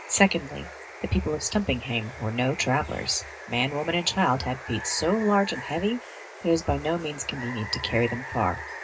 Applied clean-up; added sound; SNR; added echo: none; Water; 13 dB; reverberation time 0.2 s.